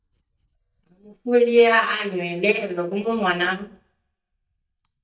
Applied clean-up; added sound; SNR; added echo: neural mask model DeepFilterNet 3.